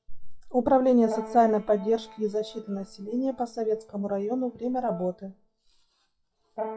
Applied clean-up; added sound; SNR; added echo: classical method WPE with log-MMSE.